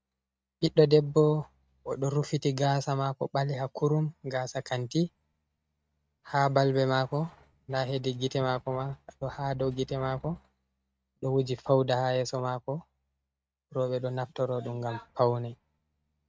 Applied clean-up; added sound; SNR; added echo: neural mask model RNNoise.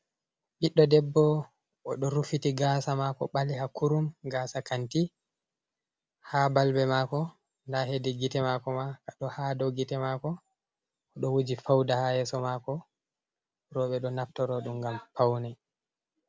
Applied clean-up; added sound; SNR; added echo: none; none; none; none.